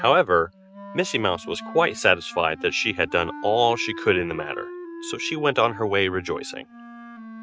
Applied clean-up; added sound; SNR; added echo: neural mask model RNNoise.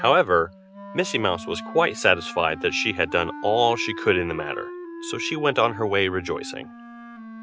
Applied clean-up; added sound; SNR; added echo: none; Wind instrument, woodwind instrument; 13 dB; none.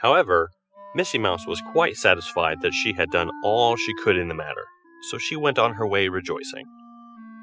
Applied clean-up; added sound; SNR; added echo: classical method spectral subtraction.